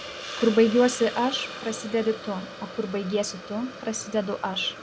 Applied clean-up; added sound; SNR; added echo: none; Hiss; 12 dB; none.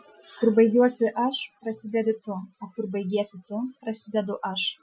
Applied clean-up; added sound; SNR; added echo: classical method Wiener filter.